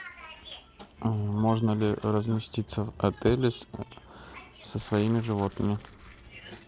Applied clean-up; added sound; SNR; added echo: neural separator model SepFormer DNS4.